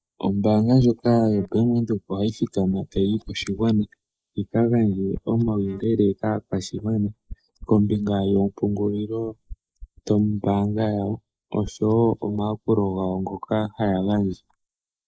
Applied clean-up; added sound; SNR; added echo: neural mask model Resemble Enhance denoiser.